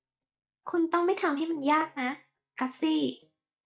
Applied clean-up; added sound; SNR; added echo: neural mask model DeepFilterNet 3.